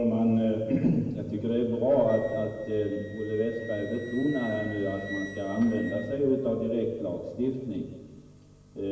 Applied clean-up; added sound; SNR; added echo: none; Wind instrument, woodwind instrument; 19 dB; reverberation time 1.3 s.